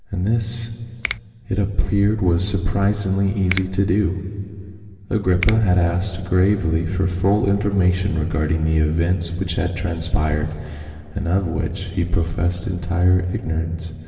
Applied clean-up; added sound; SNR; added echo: none; Finger snapping; 14 dB; reverberation time 2.9 s.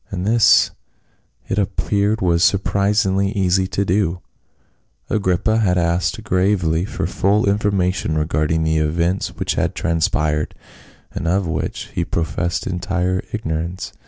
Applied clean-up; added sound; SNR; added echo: none; none; none; none.